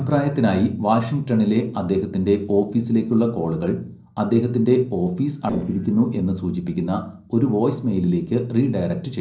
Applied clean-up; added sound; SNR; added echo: neural separator model SepFormer DNS4.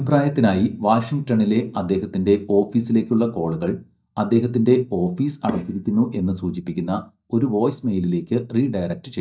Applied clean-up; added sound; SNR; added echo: neural mask model DeepFilterNet 3.